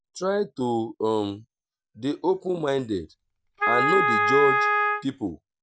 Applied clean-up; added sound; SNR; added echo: none; Wind instrument, woodwind instrument; -3 dB; none.